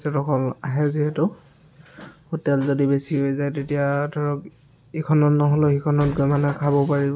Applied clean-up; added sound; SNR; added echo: none; none; none; none.